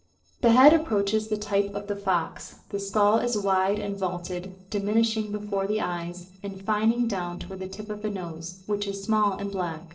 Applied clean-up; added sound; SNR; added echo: neural separator model SepFormer DNS4.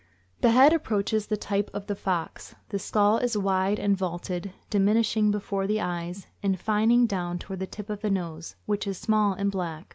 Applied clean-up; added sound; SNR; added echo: none; none; none; none.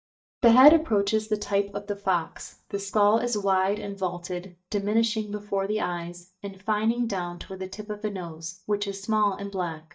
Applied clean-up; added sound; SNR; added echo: neural mask model DeepFilterNet 3.